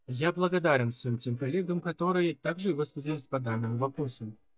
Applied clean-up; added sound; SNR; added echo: neural mask model DeepFilterNet 3.